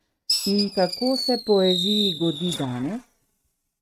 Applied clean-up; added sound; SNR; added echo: neural mask model RNNoise.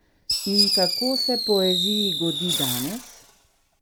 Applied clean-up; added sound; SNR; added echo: none; Fireworks; -1 dB; none.